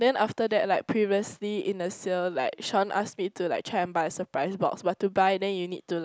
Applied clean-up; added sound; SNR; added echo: none; none; none; none.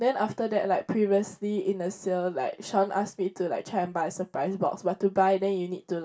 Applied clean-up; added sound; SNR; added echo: none; none; none; reverberation time 0.2 s.